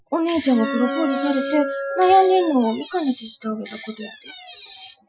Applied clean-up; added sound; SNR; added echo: classical method Wiener filter.